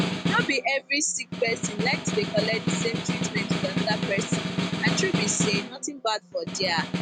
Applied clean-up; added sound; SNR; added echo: none; Snare drum; 0 dB; none.